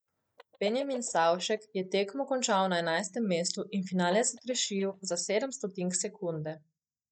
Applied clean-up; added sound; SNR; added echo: neural mask model DeepFilterNet 3.